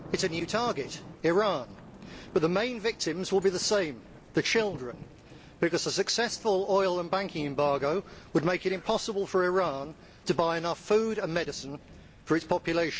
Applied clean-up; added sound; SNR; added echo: none; Thunder / Rain; 19 dB; none.